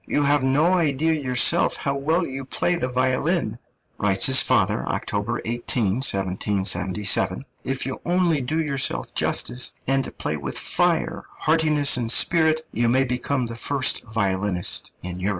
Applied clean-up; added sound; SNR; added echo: none; none; none; none.